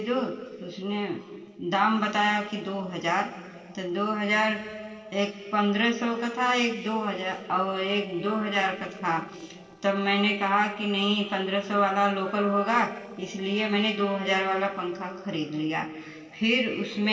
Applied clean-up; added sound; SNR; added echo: neural separator model SepFormer DNS4.